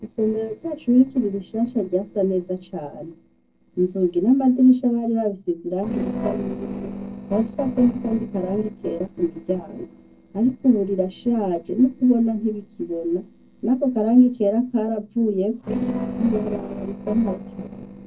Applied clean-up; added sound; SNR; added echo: neural separator model SepFormer DNS4.